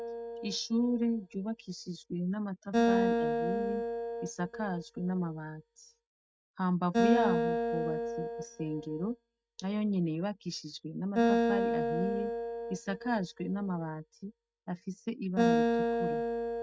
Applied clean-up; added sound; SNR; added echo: neural mask model RNNoise.